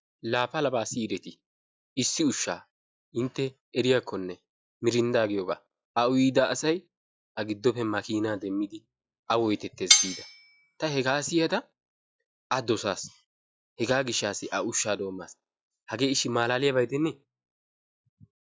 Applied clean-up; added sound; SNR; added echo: classical method log-MMSE.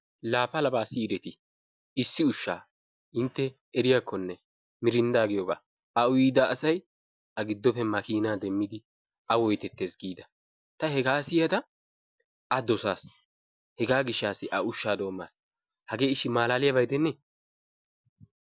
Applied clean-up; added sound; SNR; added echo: none; none; none; none.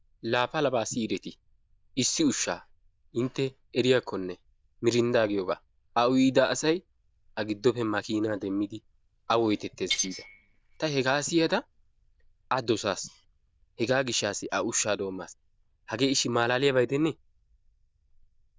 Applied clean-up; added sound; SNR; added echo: neural diffusion model UNIVERSE++.